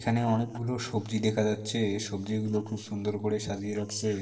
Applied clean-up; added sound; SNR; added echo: neural separator model SepFormer DNS4.